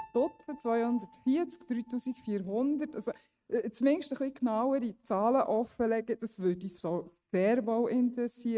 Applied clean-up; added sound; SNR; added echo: neural mask model RNNoise.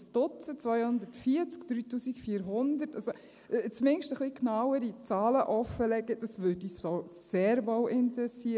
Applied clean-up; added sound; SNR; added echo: none; none; none; none.